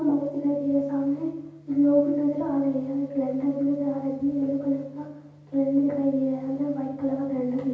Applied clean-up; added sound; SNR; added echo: none; none; none; reverberation time 0.9 s.